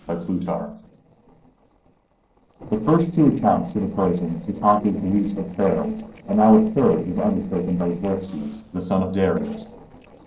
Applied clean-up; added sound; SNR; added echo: neural separator model SepFormer DNS4.